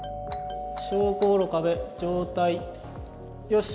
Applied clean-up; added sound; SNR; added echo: none; Doorbell; 11 dB; none.